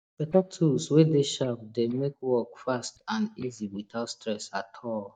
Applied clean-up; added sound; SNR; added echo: neural mask model DeepFilterNet 3.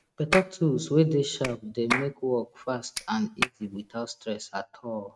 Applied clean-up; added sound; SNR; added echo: neural mask model RNNoise.